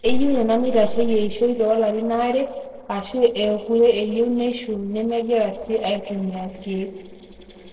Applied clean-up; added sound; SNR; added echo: neural separator model SepFormer DNS4.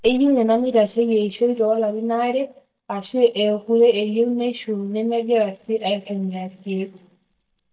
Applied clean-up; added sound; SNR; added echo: neural mask model DeepFilterNet 3.